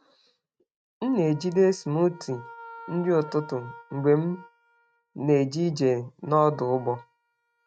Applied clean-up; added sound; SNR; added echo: neural mask model RNNoise.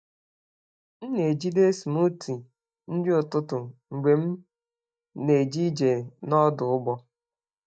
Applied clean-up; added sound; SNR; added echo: neural mask model DeepFilterNet 3.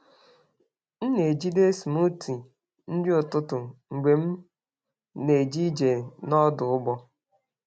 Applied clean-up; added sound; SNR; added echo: none; none; none; none.